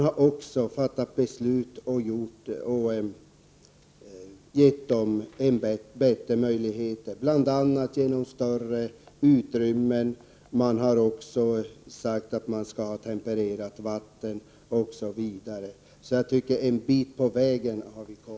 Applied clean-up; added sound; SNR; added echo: none; none; none; none.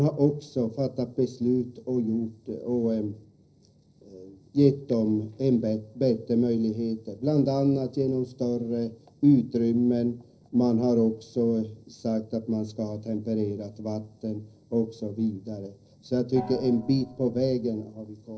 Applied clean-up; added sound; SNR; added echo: neural separator model SepFormer DNS4.